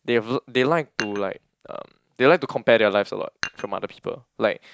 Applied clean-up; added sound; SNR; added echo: neural mask model DeepFilterNet 3.